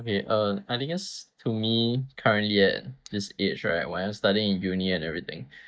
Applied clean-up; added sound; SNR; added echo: neural mask model DeepFilterNet 3.